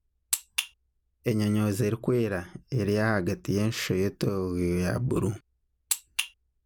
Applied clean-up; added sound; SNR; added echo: none; none; none; none.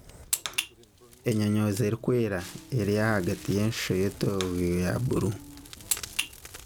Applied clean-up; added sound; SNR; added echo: none; Fire + Crackle; 16 dB; none.